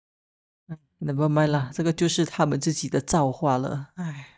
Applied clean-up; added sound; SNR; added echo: neural mask model DeepFilterNet 3.